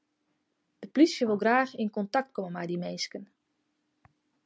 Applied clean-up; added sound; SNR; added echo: none; none; none; none.